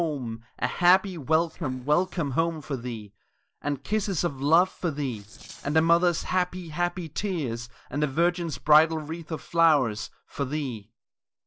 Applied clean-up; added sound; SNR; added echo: neural separator model SepFormer DNS4.